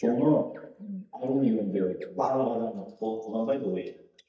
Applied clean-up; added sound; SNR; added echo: neural mask model DeepFilterNet 3.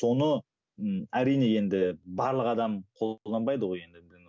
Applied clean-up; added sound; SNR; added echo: none; none; none; none.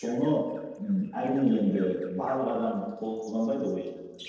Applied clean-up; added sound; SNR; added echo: neural separator model SepFormer DNS4.